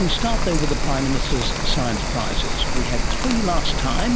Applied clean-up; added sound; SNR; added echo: none; Rain; -4 dB; none.